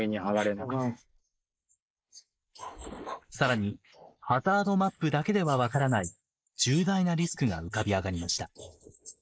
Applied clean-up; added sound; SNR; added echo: neural mask model Resemble Enhance denoiser.